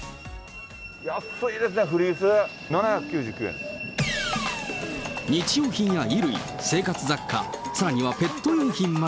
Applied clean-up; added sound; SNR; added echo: none; Train; 13 dB; none.